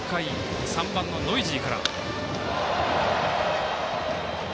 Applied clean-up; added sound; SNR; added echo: none; Thunder; 20 dB; none.